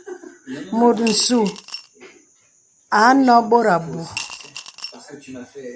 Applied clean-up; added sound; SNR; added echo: none; Coin (dropping) / Glass; 14 dB; none.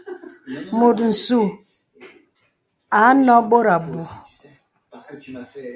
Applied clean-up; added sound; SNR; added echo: none; none; none; none.